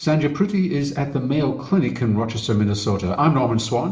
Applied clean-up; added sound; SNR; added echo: none; none; none; reverberation time 0.8 s.